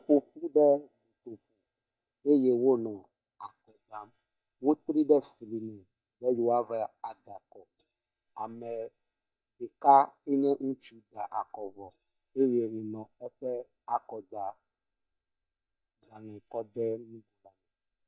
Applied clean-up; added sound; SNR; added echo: neural mask model DeepFilterNet 3.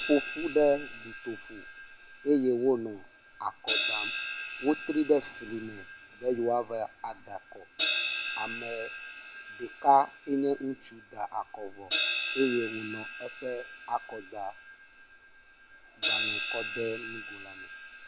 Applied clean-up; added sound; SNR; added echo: none; Crash cymbal; 5 dB; none.